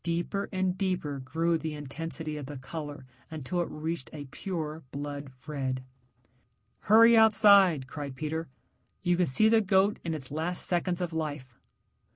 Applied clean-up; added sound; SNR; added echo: none; none; none; none.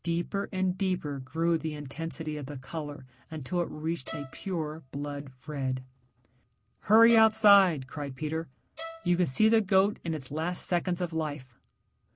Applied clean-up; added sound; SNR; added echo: none; Bowed string instrument; 18 dB; none.